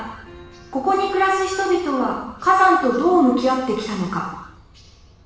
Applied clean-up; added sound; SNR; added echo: none; none; none; reverberation time 0.9 s.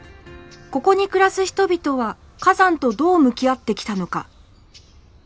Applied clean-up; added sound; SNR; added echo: none; none; none; none.